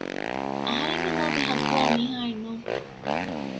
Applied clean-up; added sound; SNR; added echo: none; Motorcycle; -3 dB; none.